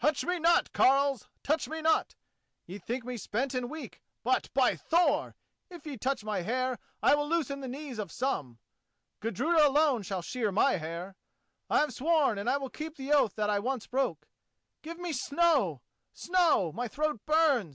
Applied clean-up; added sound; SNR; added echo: none; none; none; none.